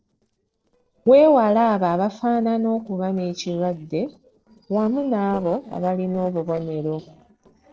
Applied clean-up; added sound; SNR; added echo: neural separator model SepFormer DNS4.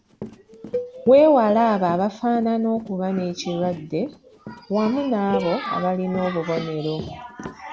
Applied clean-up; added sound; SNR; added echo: none; Run + Cowbell; 14 dB; none.